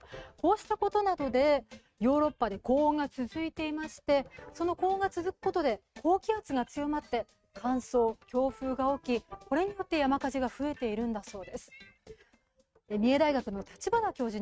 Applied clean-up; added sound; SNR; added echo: neural mask model RNNoise.